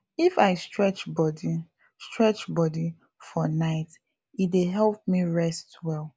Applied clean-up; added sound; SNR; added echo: none; none; none; none.